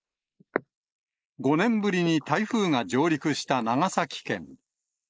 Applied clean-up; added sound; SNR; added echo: neural mask model Resemble Enhance denoiser.